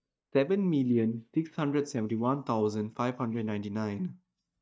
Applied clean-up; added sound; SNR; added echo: neural mask model DeepFilterNet 3.